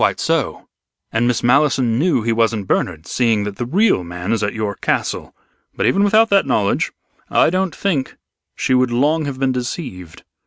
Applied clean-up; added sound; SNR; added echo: none; none; none; none.